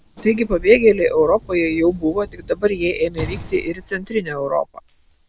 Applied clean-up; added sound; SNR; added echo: none; Sliding door / Slam; 17 dB; none.